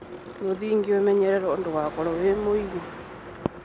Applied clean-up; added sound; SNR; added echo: none; Car passing by / Traffic noise, roadway noise / Engine; 16 dB; none.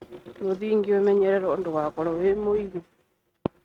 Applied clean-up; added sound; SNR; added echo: neural mask model RNNoise.